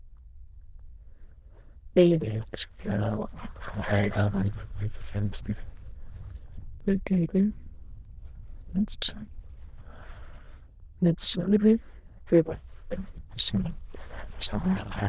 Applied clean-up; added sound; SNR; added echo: neural diffusion model UNIVERSE++.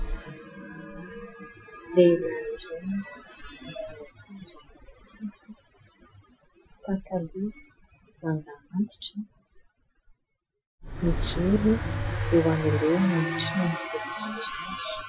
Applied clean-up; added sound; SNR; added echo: classical method Wiener filter.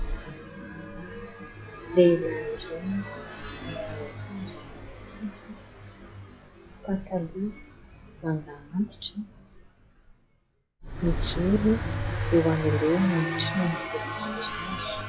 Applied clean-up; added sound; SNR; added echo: classical method log-MMSE.